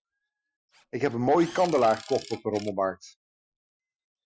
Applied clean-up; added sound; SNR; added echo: classical method Wiener filter.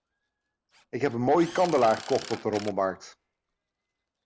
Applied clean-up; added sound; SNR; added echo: none; Drill; 18 dB; none.